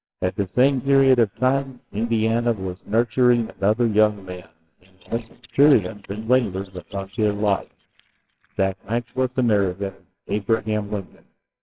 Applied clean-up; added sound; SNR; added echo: neural separator model SepFormer WHAMR!.